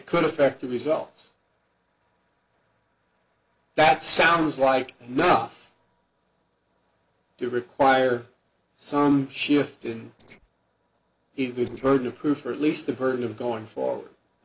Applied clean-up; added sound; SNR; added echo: neural separator model SepFormer DNS4.